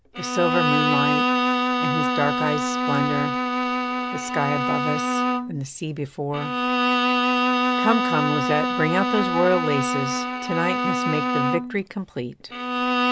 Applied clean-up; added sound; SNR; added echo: none; Bowed string instrument; -4 dB; none.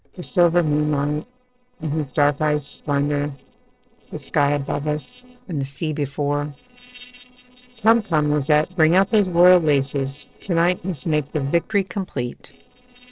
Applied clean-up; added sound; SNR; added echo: neural separator model SepFormer DNS4.